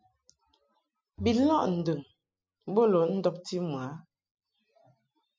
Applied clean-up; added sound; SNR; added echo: classical method spectral subtraction.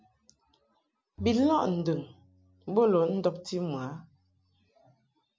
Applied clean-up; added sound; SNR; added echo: none; Bowed string instrument; 18 dB; none.